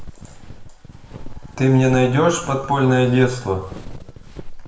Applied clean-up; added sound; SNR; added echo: none; Walk, footsteps; 14 dB; reverberation time 0.6 s.